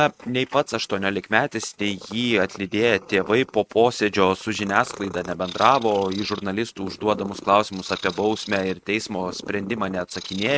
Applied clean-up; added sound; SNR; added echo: neural mask model RNNoise.